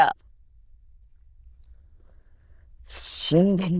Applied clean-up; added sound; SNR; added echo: neural diffusion model UNIVERSE++.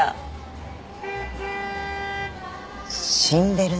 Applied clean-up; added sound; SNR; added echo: none; Traffic noise, roadway noise / Vehicle horn, car horn, honking; 9 dB; none.